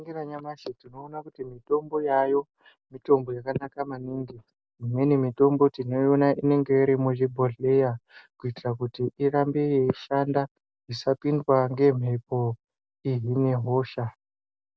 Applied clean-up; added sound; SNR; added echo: none; none; none; none.